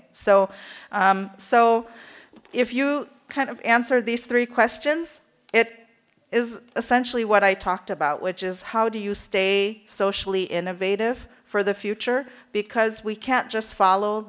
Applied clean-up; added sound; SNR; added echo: none; none; none; none.